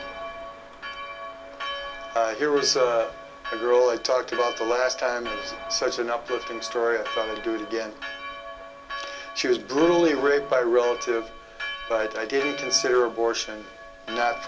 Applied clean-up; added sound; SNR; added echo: none; Church bell; 10 dB; reverberation time 0.2 s.